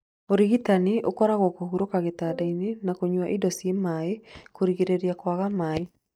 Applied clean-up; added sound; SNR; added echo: neural mask model DeepFilterNet 3.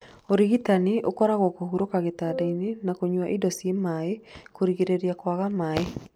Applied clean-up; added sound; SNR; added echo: none; Wind instrument, woodwind instrument; 10 dB; none.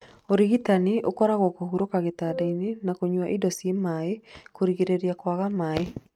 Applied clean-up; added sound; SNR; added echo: neural mask model RNNoise.